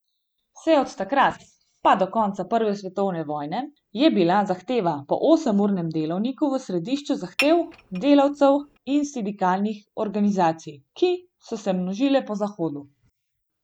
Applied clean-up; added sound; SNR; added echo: none; Dishes, pots, and pans / Chink, clink; 11 dB; none.